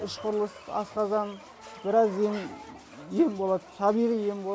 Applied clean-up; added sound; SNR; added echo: none; none; none; none.